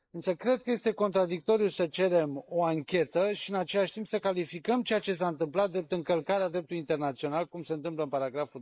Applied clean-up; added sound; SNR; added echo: neural mask model Resemble Enhance denoiser.